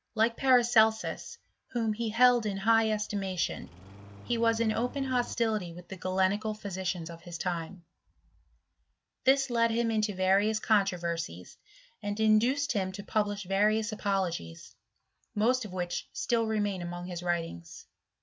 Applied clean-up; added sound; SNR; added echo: none; Engine starting; 18 dB; none.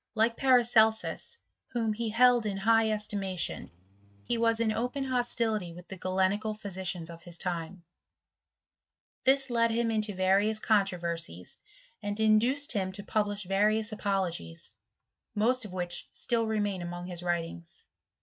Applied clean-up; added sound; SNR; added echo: neural mask model RNNoise.